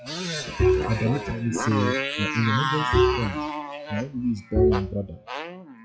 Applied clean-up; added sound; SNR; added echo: classical method log-MMSE.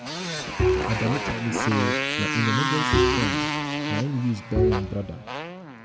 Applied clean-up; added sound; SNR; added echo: none; Bowed string instrument + Motorcycle; -3 dB; none.